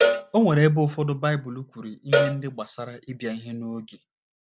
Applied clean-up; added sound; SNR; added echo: none; Cowbell; 2 dB; none.